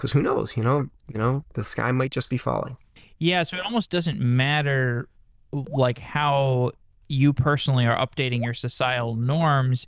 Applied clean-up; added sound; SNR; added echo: neural diffusion model UNIVERSE++.